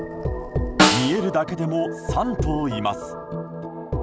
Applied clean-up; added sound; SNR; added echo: none; Snare drum; 1 dB; none.